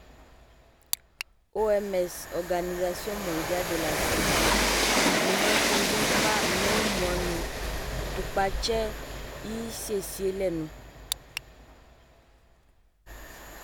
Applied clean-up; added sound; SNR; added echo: none; Train; -3 dB; none.